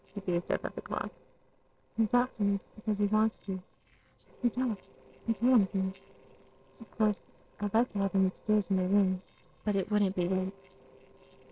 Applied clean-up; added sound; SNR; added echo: neural separator model SepFormer DNS4.